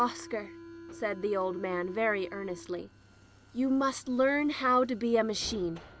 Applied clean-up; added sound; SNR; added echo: none; Subway, metro, underground; 18 dB; none.